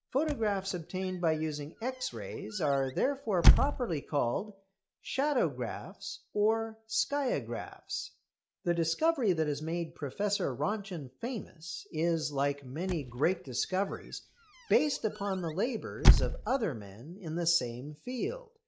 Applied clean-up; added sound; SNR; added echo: none; Squeak / Slam / Wood; -2 dB; none.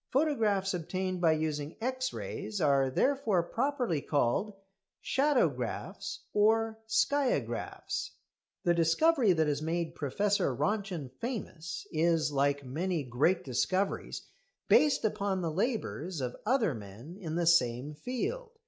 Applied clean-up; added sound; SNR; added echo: none; none; none; none.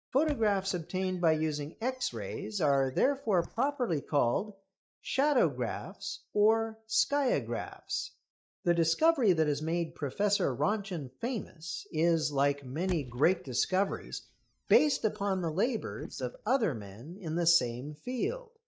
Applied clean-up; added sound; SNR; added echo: neural mask model DeepFilterNet 3.